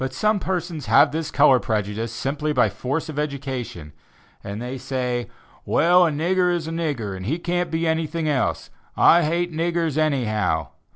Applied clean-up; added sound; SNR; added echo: none; none; none; none.